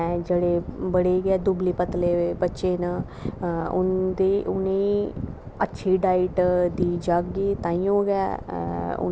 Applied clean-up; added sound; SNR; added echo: none; none; none; none.